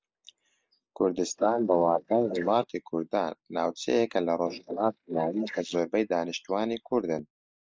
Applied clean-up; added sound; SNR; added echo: neural mask model Resemble Enhance denoiser.